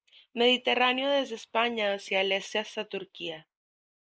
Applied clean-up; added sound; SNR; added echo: neural mask model Resemble Enhance denoiser.